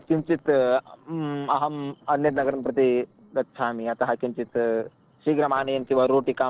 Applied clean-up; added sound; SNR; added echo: neural separator model SepFormer DNS4.